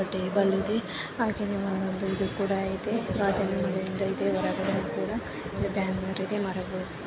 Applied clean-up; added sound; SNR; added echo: none; none; none; none.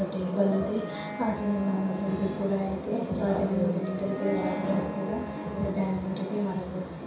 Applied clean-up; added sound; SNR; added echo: none; Wind instrument, woodwind instrument; 12 dB; reverberation time 0.6 s.